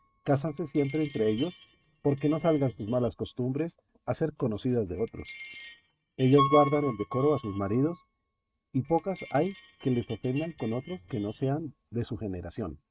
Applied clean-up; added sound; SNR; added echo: neural mask model RNNoise.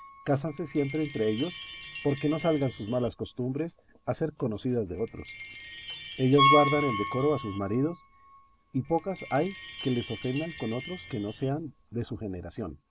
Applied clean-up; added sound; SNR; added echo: none; Piano + Chime; 6 dB; none.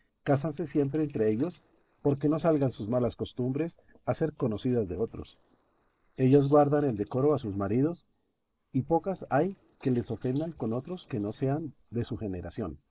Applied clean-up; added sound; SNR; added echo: neural mask model Resemble Enhance denoiser.